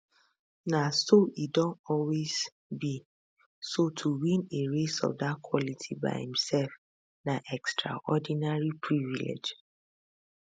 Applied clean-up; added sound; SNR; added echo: none; none; none; none.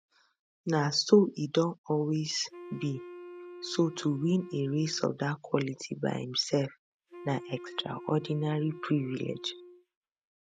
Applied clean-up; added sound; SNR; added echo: neural mask model RNNoise.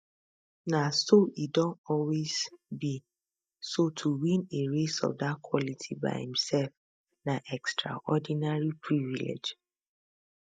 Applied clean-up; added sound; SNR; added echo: neural mask model DeepFilterNet 3.